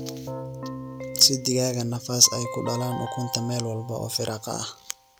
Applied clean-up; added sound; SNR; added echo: none; Keyboard (musical); 11 dB; none.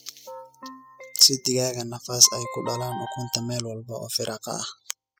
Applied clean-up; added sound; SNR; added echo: classical method spectral subtraction.